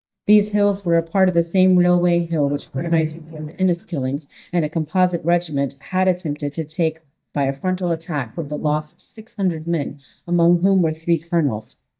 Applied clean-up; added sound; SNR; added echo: neural mask model DeepFilterNet 3.